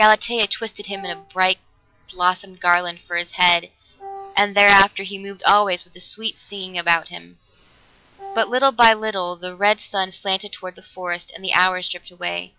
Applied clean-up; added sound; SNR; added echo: none; Wind instrument, woodwind instrument; 16 dB; none.